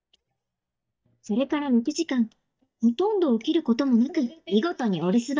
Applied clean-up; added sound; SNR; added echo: neural mask model DeepFilterNet 3.